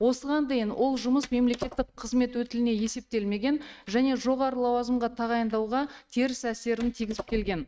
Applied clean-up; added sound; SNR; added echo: neural mask model RNNoise.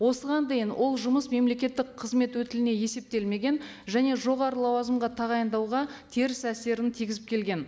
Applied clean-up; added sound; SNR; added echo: none; none; none; none.